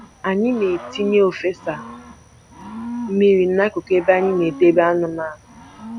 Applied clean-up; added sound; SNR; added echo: none; Cricket / Growling; 16 dB; none.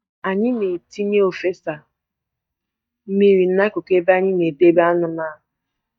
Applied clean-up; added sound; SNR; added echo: neural mask model DeepFilterNet 3.